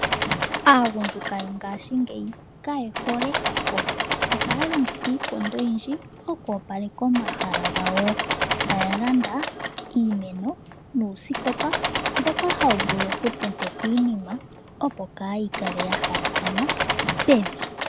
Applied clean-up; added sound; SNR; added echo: none; Engine / Mechanisms; 1 dB; none.